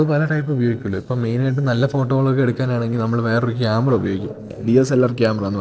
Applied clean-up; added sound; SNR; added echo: neural separator model SepFormer DNS4.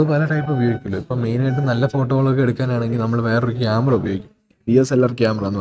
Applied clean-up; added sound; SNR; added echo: neural mask model RNNoise.